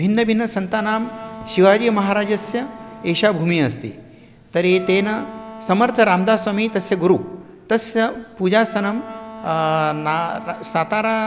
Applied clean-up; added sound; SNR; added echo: none; Wind instrument, woodwind instrument; 18 dB; none.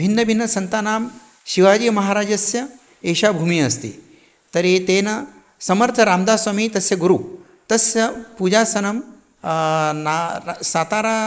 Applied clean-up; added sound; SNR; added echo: neural mask model Resemble Enhance denoiser.